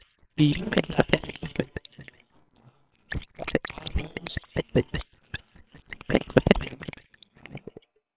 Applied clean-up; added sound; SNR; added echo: neural separator model SepFormer WHAMR!.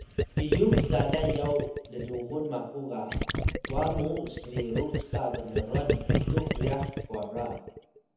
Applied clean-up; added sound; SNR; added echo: none; Gurgling; -1 dB; reverberation time 1.1 s.